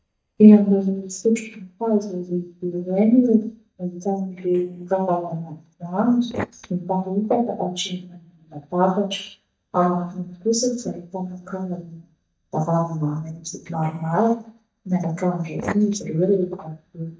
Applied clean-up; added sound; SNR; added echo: neural mask model DeepFilterNet 3.